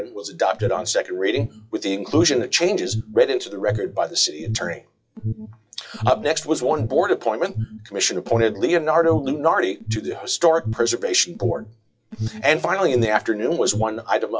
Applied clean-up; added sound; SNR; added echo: classical method WPE with log-MMSE.